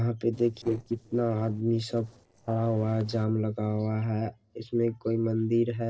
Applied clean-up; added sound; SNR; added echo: neural separator model SepFormer DNS4.